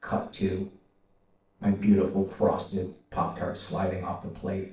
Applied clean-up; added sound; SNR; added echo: neural separator model SepFormer DNS4.